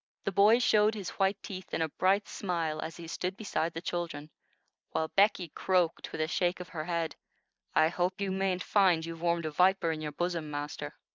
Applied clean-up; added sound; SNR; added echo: neural mask model Resemble Enhance denoiser.